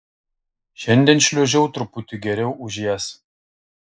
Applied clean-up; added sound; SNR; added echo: neural mask model Resemble Enhance denoiser.